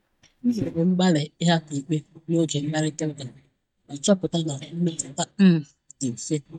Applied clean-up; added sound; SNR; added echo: neural mask model DeepFilterNet 3.